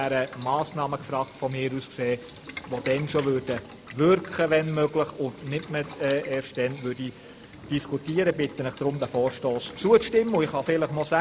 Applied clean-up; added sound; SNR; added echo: none; Boiling; 18 dB; none.